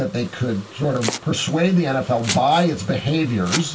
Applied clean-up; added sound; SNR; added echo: none; Domestic sounds, home sounds; 12 dB; reverberation time 0.2 s.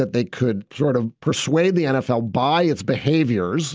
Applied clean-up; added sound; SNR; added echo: none; none; none; none.